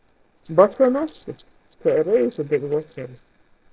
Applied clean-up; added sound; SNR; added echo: neural separator model SepFormer DNS4.